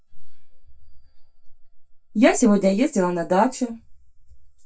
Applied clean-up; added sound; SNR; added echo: neural mask model DeepFilterNet 3.